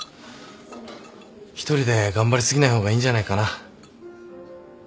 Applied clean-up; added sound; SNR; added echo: none; none; none; none.